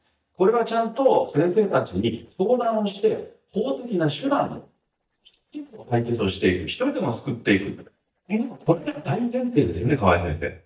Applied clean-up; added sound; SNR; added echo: neural mask model DeepFilterNet 3.